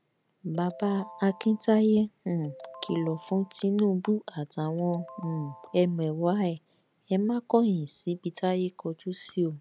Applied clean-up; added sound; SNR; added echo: none; Ringtone; 20 dB; none.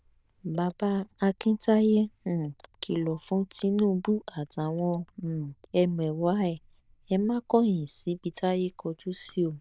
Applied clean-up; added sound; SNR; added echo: neural diffusion model UNIVERSE++.